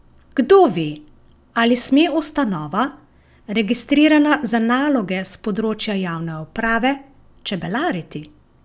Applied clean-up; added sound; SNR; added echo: none; none; none; none.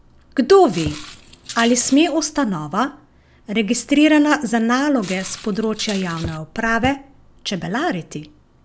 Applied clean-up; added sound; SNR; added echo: none; Thump, thud + Walk, footsteps; 15 dB; none.